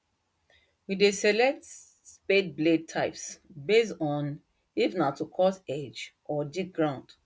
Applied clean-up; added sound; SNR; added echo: none; none; none; none.